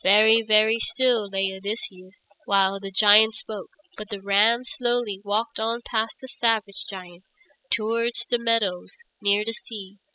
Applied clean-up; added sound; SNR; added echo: classical method spectral subtraction.